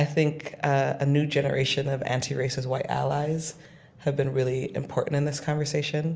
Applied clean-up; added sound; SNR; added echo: none; none; none; none.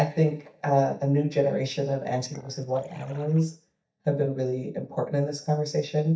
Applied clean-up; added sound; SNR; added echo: neural mask model DeepFilterNet 3.